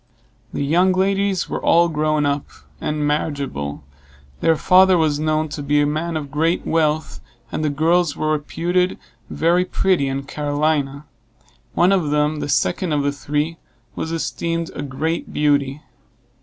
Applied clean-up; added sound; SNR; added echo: none; none; none; none.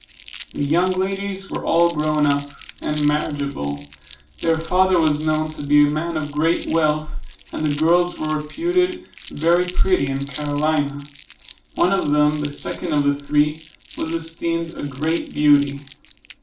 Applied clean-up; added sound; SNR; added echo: none; Crumpling, crinkling; 13 dB; reverberation time 0.4 s.